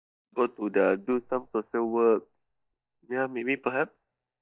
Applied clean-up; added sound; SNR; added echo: neural mask model DeepFilterNet 3.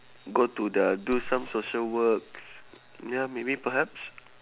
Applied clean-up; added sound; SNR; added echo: none; Gunshot, gunfire; 14 dB; none.